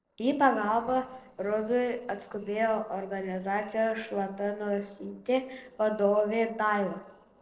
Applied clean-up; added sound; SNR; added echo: neural separator model SepFormer DNS4.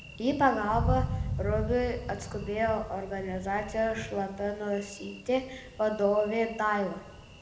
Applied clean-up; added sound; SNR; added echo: none; Thunder; 7 dB; reverberation time 0.8 s.